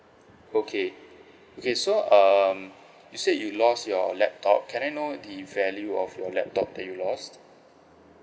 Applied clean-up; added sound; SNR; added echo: none; none; none; none.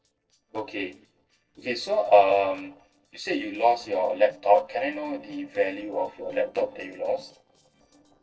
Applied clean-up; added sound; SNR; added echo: neural separator model SepFormer DNS4.